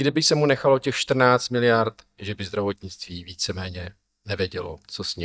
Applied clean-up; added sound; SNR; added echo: neural mask model DeepFilterNet 3.